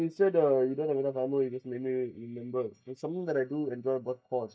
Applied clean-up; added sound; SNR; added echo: neural mask model DeepFilterNet 3.